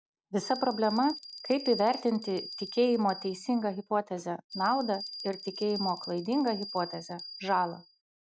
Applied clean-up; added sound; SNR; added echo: none; Bell; 13 dB; none.